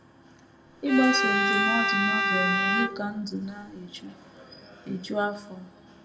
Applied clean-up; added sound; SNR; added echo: none; Bowed string instrument; -4 dB; reverberation time 0.7 s.